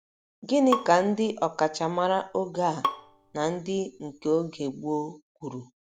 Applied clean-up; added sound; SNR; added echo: none; Bowed string instrument; 10 dB; none.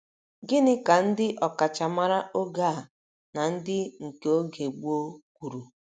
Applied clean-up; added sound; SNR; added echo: none; none; none; none.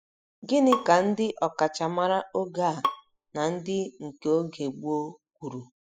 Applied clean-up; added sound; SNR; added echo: classical method spectral subtraction.